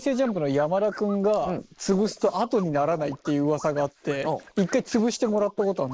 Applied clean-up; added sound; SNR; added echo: neural mask model Resemble Enhance denoiser.